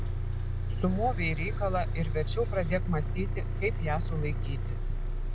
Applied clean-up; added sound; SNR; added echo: none; Bus; -3 dB; none.